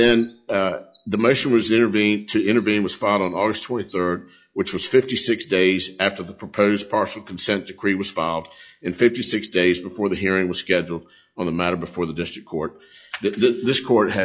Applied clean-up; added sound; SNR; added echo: classical method log-MMSE.